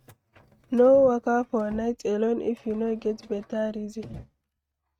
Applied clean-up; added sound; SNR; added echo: neural mask model RNNoise.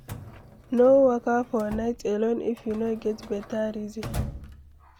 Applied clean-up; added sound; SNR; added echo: none; Drawer open or close; 14 dB; none.